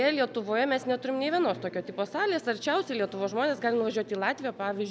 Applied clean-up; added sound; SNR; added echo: none; none; none; none.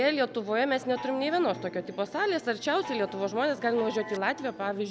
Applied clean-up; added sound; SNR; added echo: none; Chime; 15 dB; none.